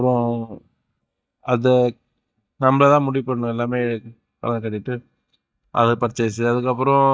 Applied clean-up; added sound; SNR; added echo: neural mask model DeepFilterNet 3.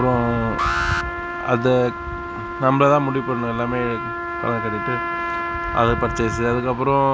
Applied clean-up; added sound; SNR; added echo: none; Alarm + Trumpet; 6 dB; none.